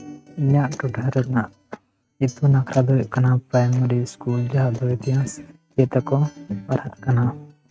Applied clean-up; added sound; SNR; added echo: neural mask model RNNoise.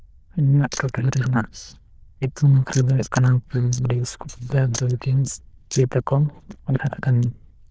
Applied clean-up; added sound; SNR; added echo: neural diffusion model UNIVERSE++.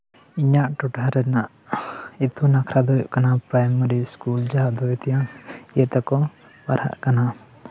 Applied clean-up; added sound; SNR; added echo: none; none; none; none.